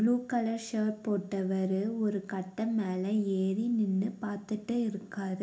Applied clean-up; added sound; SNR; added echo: none; none; none; reverberation time 0.4 s.